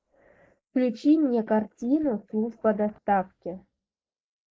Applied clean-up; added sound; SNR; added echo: neural mask model Resemble Enhance denoiser.